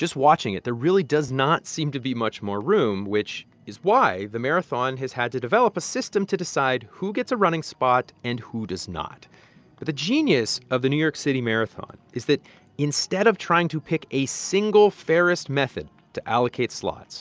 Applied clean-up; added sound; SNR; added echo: none; none; none; none.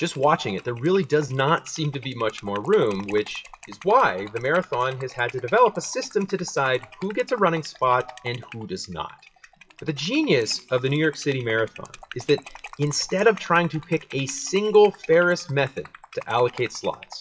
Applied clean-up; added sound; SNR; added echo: classical method WPE with log-MMSE.